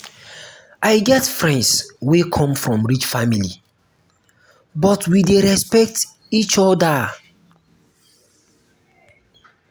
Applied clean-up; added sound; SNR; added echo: none; none; none; none.